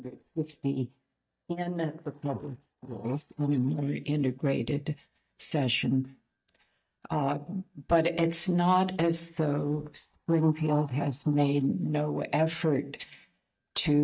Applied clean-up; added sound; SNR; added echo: neural mask model DeepFilterNet 3.